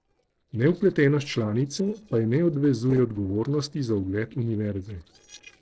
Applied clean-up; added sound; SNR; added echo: neural separator model SepFormer DNS4.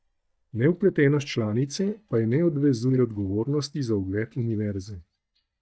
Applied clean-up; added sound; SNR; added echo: neural mask model DeepFilterNet 3.